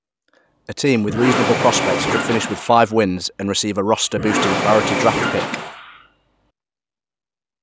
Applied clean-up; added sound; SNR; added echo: none; Engine / Mechanisms; 3 dB; none.